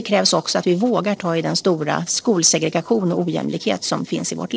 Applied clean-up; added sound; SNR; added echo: neural separator model SepFormer DNS4.